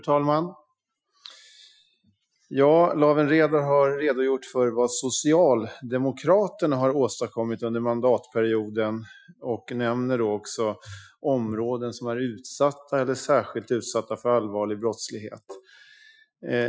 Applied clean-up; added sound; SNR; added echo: classical method Wiener filter.